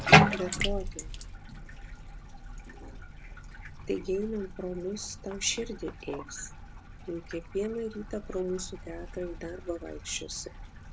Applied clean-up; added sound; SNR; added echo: none; Bathtub (filling or washing); -5 dB; none.